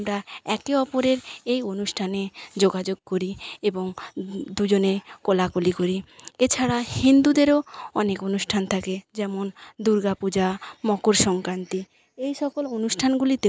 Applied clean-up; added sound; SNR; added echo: none; none; none; none.